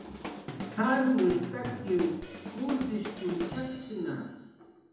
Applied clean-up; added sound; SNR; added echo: none; Drum / Drum kit; 9 dB; reverberation time 0.9 s.